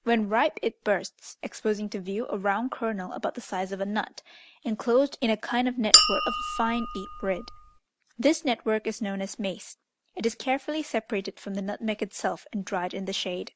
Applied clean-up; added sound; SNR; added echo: none; Chink, clink; -4 dB; none.